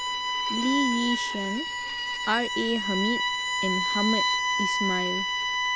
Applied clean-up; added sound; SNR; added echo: none; Bowed string instrument; -2 dB; none.